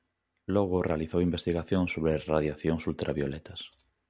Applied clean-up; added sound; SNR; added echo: none; none; none; none.